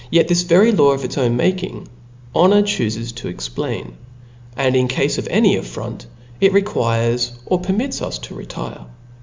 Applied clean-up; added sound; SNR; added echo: none; none; none; none.